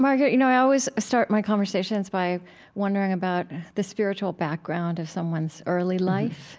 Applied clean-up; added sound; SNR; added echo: none; none; none; none.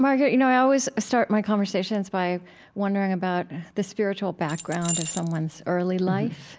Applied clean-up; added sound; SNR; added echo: none; Keys jangling; 10 dB; none.